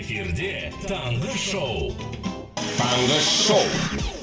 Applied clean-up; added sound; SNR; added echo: none; none; none; reverberation time 0.5 s.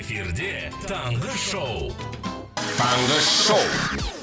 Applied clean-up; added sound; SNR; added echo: none; none; none; none.